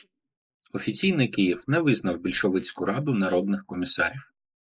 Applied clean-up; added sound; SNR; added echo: neural mask model Resemble Enhance denoiser.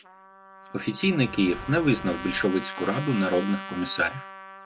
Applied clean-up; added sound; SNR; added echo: none; Trumpet + Engine / Car; 13 dB; none.